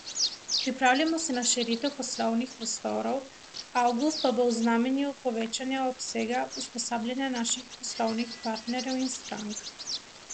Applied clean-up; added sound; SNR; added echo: none; Bird vocalization, bird call, bird song; 10 dB; none.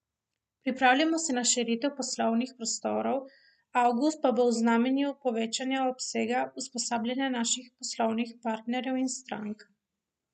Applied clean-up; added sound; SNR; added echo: none; none; none; none.